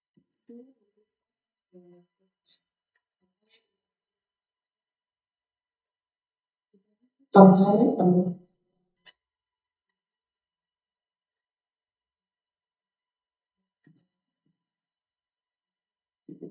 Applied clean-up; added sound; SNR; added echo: neural mask model DeepFilterNet 3.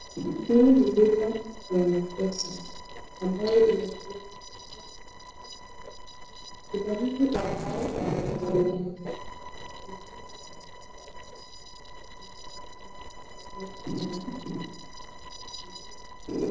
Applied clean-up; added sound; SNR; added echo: neural separator model SepFormer DNS4.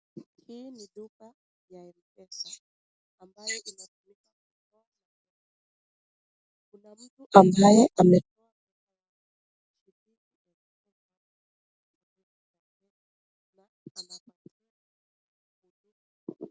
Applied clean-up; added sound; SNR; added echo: none; none; none; none.